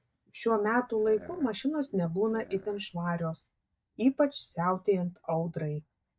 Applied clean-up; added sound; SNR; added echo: neural mask model DeepFilterNet 3.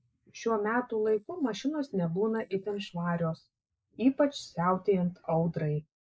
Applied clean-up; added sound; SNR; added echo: neural mask model Resemble Enhance denoiser.